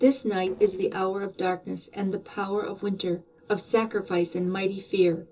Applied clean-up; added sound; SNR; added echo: neural separator model SepFormer DNS4.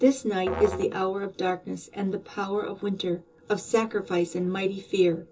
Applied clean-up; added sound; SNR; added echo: none; Musical instrument; 11 dB; reverberation time 0.2 s.